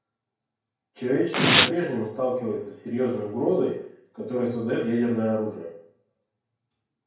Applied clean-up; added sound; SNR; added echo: none; Domestic sounds, home sounds; -1 dB; reverberation time 0.5 s.